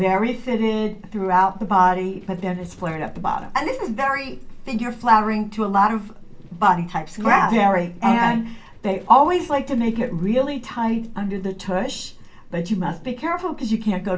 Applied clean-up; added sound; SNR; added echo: none; Livestock, farm animals, working animals; 16 dB; reverberation time 0.2 s.